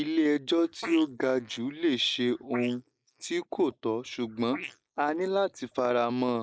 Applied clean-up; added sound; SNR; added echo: neural mask model Resemble Enhance denoiser.